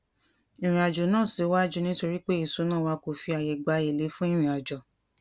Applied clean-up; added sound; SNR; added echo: none; none; none; none.